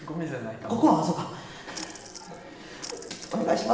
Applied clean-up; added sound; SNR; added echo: none; Splash, splatter; 16 dB; reverberation time 0.9 s.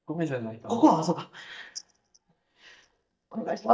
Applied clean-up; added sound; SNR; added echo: neural mask model DeepFilterNet 3.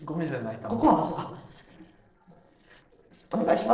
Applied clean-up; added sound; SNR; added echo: neural separator model SepFormer DNS4.